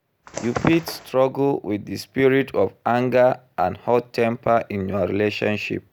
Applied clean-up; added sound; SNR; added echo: none; Bird; 15 dB; none.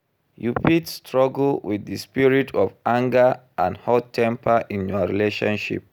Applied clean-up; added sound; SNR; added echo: none; none; none; none.